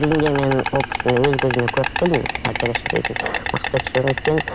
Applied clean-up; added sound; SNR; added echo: none; Insect; 4 dB; none.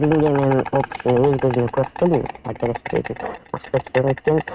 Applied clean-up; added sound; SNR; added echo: neural mask model RNNoise.